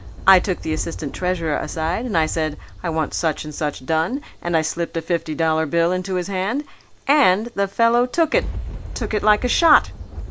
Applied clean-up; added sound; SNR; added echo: none; Thunder; 12 dB; none.